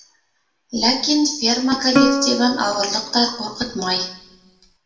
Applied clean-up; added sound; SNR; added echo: none; Plucked string instrument; 3 dB; reverberation time 0.7 s.